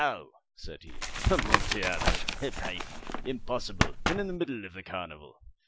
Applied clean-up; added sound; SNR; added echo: none; Tap; -4 dB; none.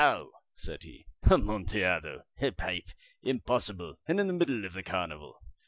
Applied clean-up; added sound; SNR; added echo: none; none; none; none.